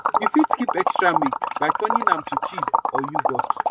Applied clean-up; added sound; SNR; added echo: neural mask model RNNoise.